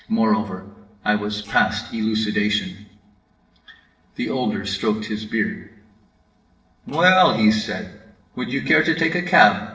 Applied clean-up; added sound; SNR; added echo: neural separator model SepFormer DNS4.